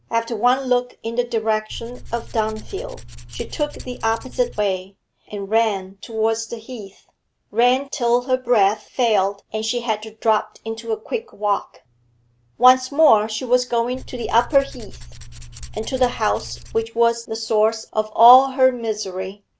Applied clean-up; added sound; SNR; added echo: none; Tools; 14 dB; none.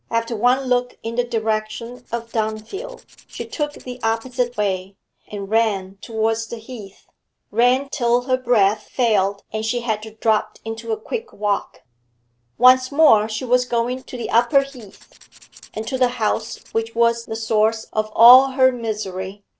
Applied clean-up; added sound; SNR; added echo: neural separator model SepFormer DNS4.